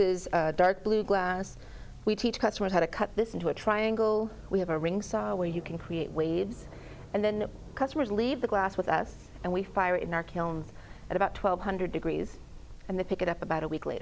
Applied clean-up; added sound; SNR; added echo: none; Aircraft; 17 dB; none.